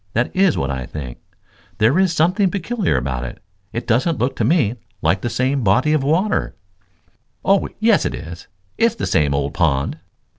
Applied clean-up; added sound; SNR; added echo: none; none; none; none.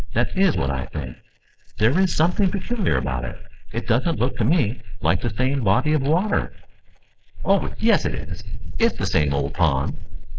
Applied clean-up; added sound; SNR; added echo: neural mask model Resemble Enhance denoiser.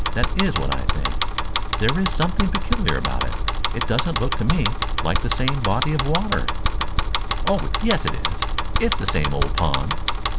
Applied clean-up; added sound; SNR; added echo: none; Bicycle; -5 dB; none.